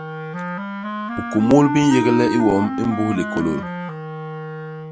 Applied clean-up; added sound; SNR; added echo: none; Wind instrument, woodwind instrument; 5 dB; none.